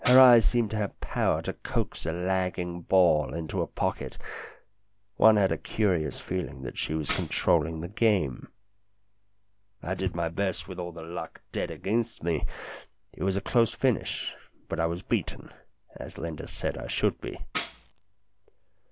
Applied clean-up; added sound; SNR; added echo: none; Tambourine; -4 dB; none.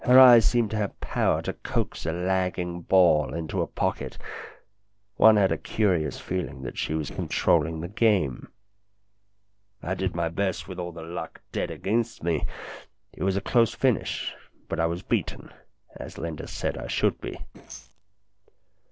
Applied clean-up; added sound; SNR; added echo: neural separator model SepFormer DNS4.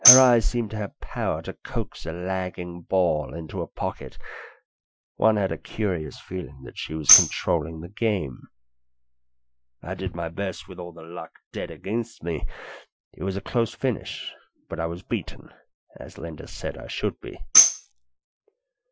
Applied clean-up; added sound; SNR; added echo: classical method Wiener filter.